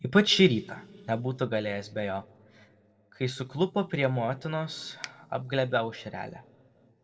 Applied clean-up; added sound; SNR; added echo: neural separator model SepFormer DNS4.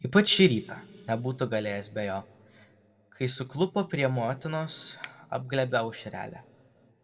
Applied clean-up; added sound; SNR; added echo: none; Finger snapping; 15 dB; reverberation time 1.4 s.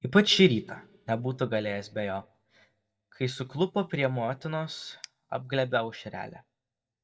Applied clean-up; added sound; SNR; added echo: neural mask model DeepFilterNet 3.